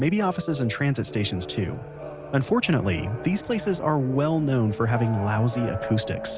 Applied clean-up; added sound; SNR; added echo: none; none; none; none.